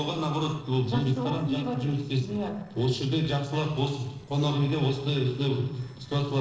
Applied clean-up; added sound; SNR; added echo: neural separator model SepFormer DNS4.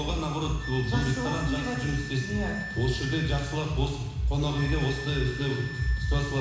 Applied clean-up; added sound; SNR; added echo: none; Wind instrument, woodwind instrument; 13 dB; reverberation time 1.0 s.